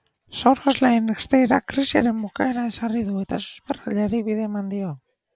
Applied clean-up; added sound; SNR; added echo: none; none; none; none.